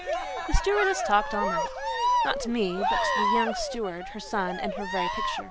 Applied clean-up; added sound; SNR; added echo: none; Cheering; -1 dB; none.